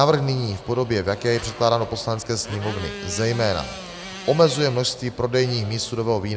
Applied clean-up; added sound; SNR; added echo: none; Motorcycle; 16 dB; none.